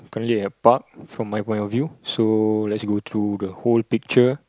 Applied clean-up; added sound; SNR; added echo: none; none; none; none.